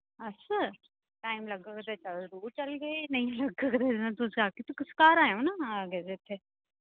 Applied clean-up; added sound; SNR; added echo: none; none; none; none.